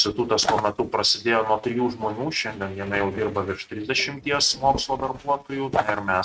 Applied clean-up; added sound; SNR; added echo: neural mask model RNNoise.